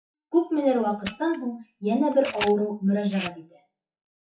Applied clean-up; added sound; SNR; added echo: classical method WPE with log-MMSE.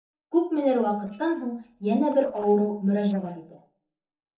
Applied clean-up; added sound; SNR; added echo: neural separator model SepFormer DNS4.